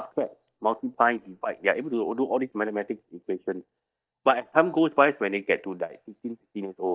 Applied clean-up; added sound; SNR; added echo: neural mask model DeepFilterNet 3.